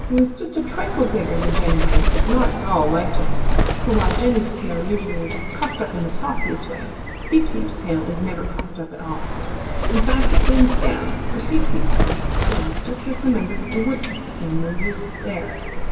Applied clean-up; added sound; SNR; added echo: none; Bird; -4 dB; reverberation time 2.4 s.